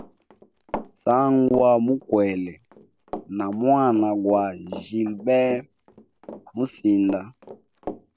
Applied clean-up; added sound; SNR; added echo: none; Run; 17 dB; none.